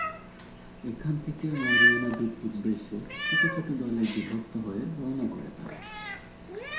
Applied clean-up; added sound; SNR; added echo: none; Meow; -1 dB; reverberation time 0.6 s.